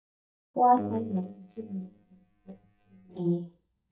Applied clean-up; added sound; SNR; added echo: neural mask model DeepFilterNet 3.